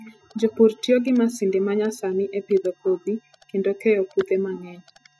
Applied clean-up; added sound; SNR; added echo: classical method spectral subtraction.